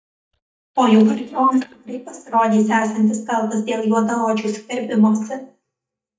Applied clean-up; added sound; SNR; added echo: neural mask model DeepFilterNet 3.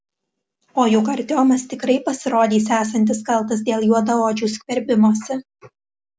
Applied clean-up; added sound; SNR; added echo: none; none; none; none.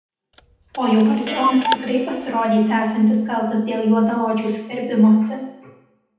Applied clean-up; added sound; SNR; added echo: none; Clock; 9 dB; reverberation time 0.9 s.